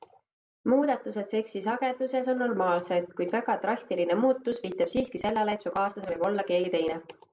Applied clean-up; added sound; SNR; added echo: none; none; none; none.